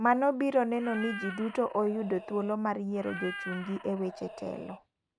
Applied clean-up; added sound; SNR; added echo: none; Meow; 13 dB; none.